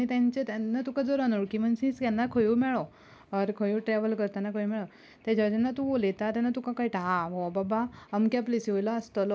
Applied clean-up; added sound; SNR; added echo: none; none; none; none.